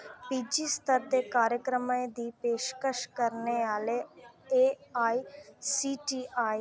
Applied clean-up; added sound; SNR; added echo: none; none; none; none.